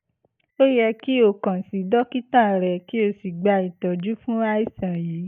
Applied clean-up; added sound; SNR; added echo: neural mask model DeepFilterNet 3.